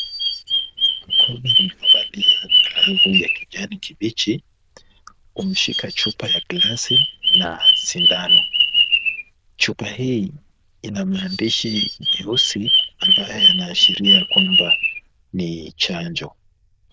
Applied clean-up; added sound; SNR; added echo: neural diffusion model UNIVERSE++.